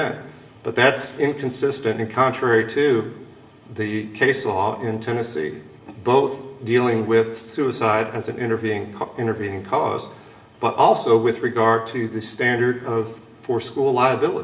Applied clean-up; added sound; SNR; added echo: none; none; none; reverberation time 0.8 s.